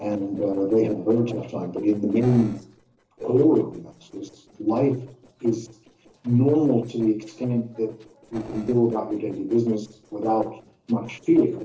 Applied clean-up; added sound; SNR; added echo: neural separator model SepFormer DNS4.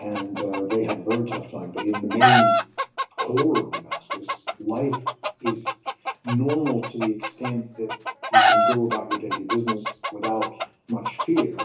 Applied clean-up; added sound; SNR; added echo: none; Chicken, rooster; -2 dB; reverberation time 0.7 s.